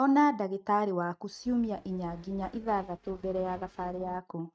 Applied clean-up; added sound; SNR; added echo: neural mask model RNNoise.